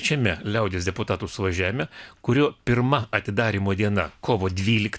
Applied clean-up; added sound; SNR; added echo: none; none; none; none.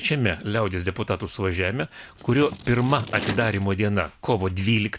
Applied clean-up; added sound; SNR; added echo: none; Scissors; 10 dB; none.